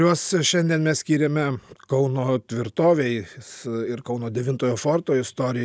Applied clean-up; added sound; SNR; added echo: none; none; none; none.